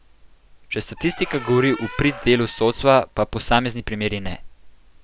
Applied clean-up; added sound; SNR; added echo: none; Squeak; 17 dB; none.